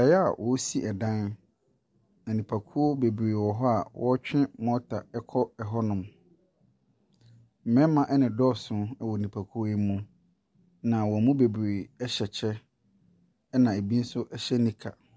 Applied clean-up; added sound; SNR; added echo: none; none; none; none.